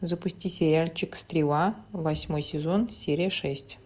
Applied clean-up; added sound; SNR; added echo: none; none; none; none.